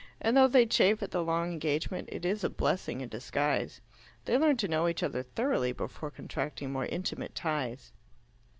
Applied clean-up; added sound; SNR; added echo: none; none; none; none.